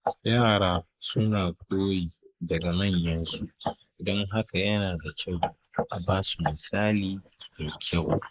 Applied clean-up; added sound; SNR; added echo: neural mask model Resemble Enhance denoiser.